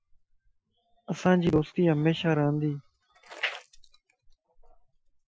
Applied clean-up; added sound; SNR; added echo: classical method Wiener filter.